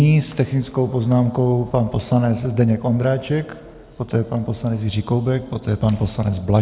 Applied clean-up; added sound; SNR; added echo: none; none; none; none.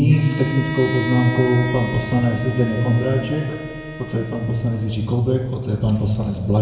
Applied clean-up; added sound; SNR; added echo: none; Bowed string instrument; 12 dB; reverberation time 1.5 s.